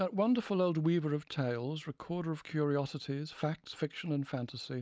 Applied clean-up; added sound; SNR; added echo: none; none; none; none.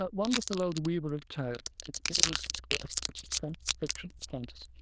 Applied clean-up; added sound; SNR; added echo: neural diffusion model UNIVERSE++.